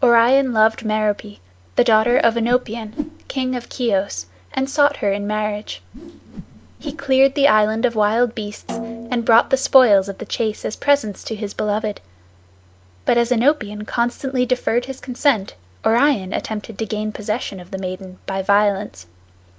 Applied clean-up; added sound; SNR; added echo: none; Snare drum + Whoosh, swoosh, swish; 13 dB; none.